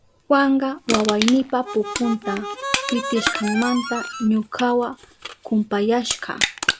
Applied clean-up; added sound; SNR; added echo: none; Crushing + Harmonica; 6 dB; none.